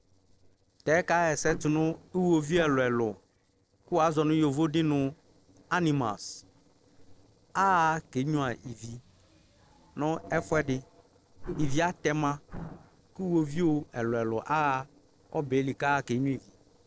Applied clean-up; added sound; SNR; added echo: neural separator model SepFormer DNS4.